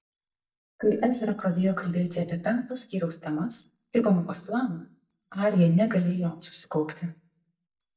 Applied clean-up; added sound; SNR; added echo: neural mask model DeepFilterNet 3.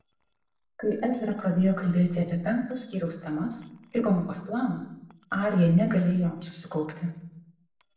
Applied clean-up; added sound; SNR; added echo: neural separator model SepFormer DNS4.